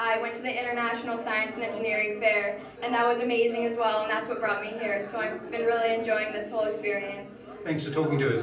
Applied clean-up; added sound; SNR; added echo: none; none; none; reverberation time 0.6 s.